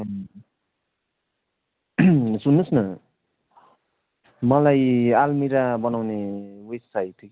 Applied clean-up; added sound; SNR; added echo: none; none; none; none.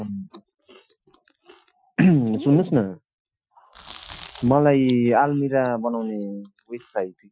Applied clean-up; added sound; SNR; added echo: classical method Wiener filter.